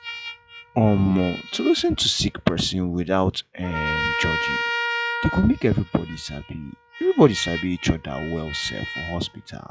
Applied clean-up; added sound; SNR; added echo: classical method log-MMSE.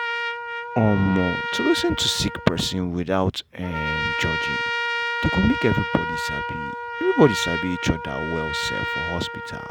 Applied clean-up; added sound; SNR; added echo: none; Trumpet; 4 dB; none.